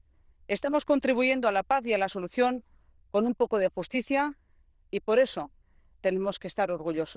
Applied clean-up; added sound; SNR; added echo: neural diffusion model UNIVERSE++.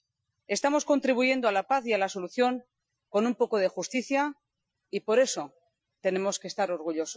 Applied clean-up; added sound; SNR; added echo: classical method Wiener filter.